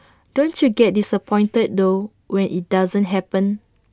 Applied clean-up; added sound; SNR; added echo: none; none; none; none.